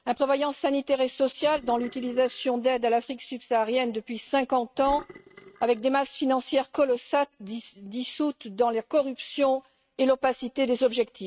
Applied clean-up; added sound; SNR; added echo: neural mask model RNNoise.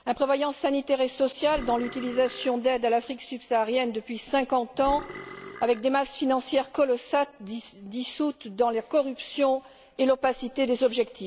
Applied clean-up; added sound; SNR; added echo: none; Burping, eructation; 15 dB; none.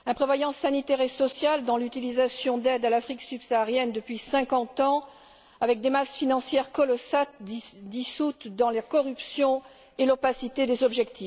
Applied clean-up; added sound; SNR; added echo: none; none; none; none.